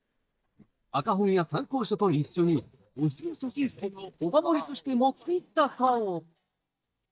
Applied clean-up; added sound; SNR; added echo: neural mask model DeepFilterNet 3.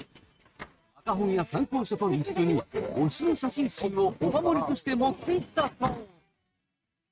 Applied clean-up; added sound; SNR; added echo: neural mask model RNNoise.